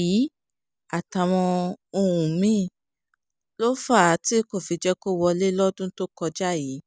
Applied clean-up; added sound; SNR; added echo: none; none; none; none.